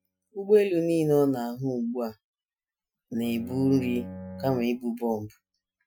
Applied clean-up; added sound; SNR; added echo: classical method Wiener filter.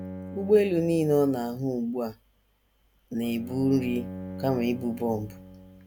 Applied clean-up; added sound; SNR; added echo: none; Bowed string instrument; 14 dB; none.